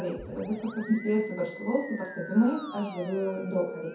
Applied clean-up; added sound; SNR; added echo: none; Musical instrument; 13 dB; reverberation time 0.6 s.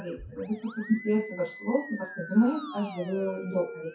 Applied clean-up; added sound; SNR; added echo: classical method WPE with log-MMSE.